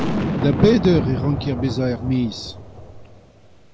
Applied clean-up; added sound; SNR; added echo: none; Boom; 4 dB; none.